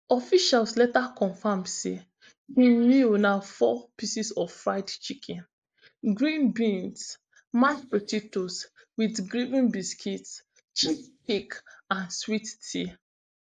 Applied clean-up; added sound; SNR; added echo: neural mask model Resemble Enhance denoiser.